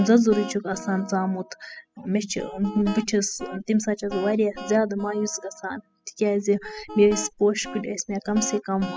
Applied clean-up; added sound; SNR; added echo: classical method spectral subtraction.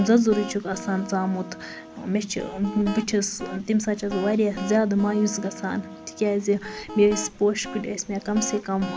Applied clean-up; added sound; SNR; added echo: none; Guitar; 14 dB; none.